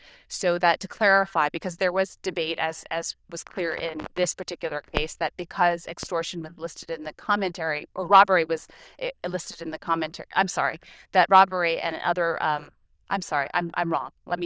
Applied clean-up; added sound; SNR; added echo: neural diffusion model UNIVERSE++.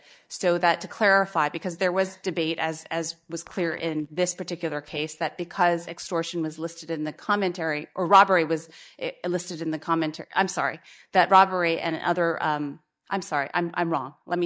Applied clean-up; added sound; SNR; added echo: neural mask model DeepFilterNet 3.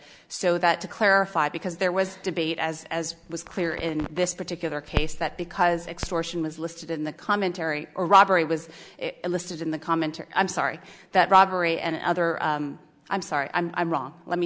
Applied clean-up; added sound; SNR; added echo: none; Crackle; 9 dB; none.